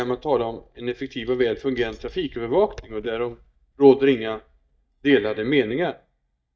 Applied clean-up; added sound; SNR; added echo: neural mask model DeepFilterNet 3.